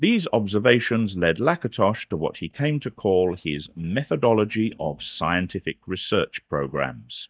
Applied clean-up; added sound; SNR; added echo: neural mask model DeepFilterNet 3.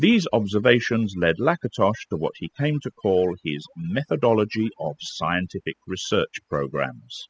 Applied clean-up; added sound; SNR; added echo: classical method spectral subtraction.